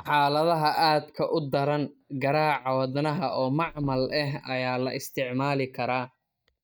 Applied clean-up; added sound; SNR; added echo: neural mask model DeepFilterNet 3.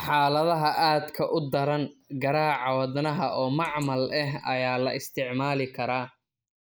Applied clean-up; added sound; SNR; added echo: neural mask model Resemble Enhance denoiser.